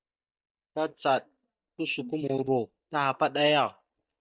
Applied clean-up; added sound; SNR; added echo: neural mask model DeepFilterNet 3.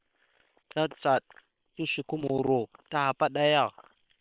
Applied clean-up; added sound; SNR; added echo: neural separator model SepFormer WHAM!.